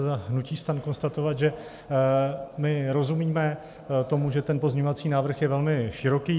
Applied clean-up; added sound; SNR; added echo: none; none; none; none.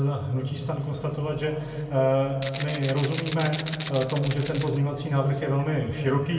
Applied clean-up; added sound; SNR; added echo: none; Rattle (instrument); 12 dB; reverberation time 1.9 s.